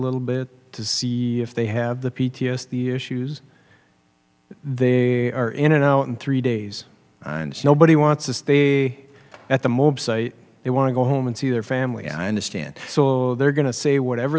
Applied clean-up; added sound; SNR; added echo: none; none; none; none.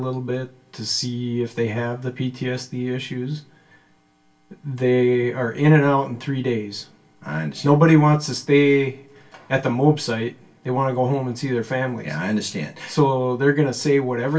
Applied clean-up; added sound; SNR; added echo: none; none; none; reverberation time 0.2 s.